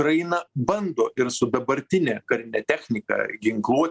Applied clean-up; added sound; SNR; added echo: none; none; none; none.